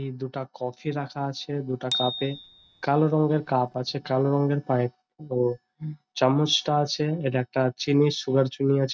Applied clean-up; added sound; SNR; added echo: none; Bicycle bell; 11 dB; none.